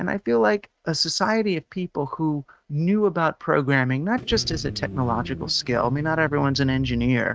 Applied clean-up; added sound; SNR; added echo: neural mask model RNNoise.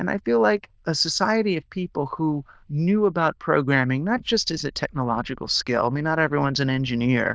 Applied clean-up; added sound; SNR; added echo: neural diffusion model UNIVERSE++.